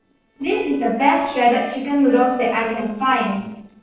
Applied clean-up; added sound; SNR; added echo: neural separator model SepFormer DNS4.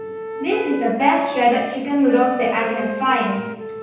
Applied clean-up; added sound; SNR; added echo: none; Wind instrument, woodwind instrument; 11 dB; reverberation time 0.9 s.